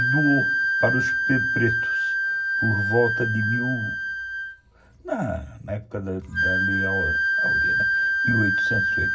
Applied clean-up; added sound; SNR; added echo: none; Wind instrument, woodwind instrument; -3 dB; reverberation time 0.4 s.